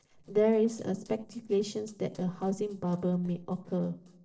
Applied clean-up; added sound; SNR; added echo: neural separator model SepFormer DNS4.